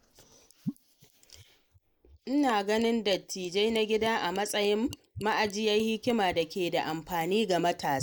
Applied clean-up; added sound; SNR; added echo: neural mask model Resemble Enhance denoiser.